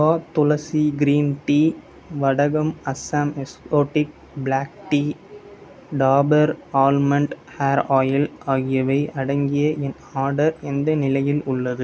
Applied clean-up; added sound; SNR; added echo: none; none; none; none.